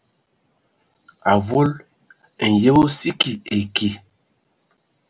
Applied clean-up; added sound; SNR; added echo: none; none; none; none.